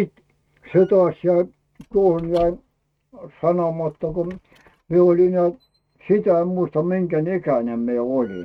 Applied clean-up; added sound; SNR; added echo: neural mask model RNNoise.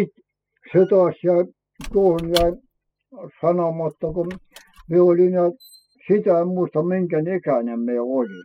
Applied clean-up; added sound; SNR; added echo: classical method spectral subtraction.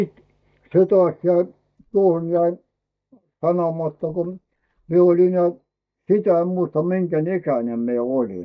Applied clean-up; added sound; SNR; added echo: neural mask model DeepFilterNet 3.